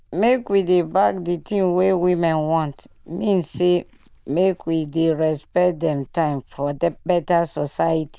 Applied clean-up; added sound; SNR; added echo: neural diffusion model UNIVERSE++.